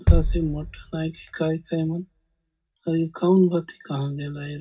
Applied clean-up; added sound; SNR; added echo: none; Bass drum; 1 dB; reverberation time 0.4 s.